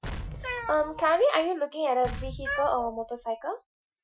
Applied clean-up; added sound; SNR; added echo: classical method Wiener filter.